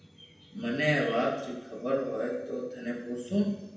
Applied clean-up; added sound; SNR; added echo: none; none; none; reverberation time 0.9 s.